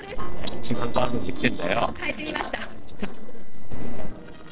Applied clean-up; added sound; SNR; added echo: neural separator model SepFormer DNS4.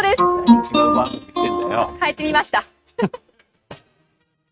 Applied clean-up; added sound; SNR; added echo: neural mask model RNNoise.